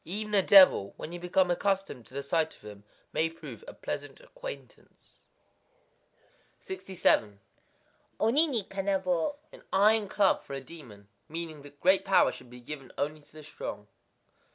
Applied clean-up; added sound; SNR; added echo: none; none; none; none.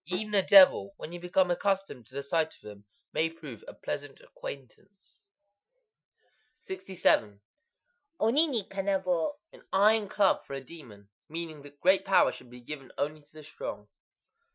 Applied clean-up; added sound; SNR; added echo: classical method Wiener filter.